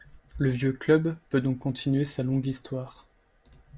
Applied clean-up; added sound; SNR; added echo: none; none; none; none.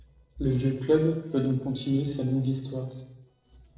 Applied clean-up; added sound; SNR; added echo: neural separator model SepFormer DNS4.